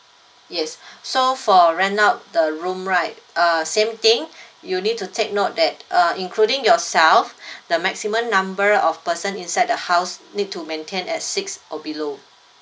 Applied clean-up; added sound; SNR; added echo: none; none; none; none.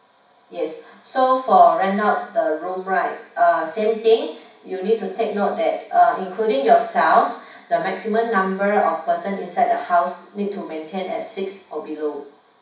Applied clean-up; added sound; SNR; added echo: none; none; none; reverberation time 0.6 s.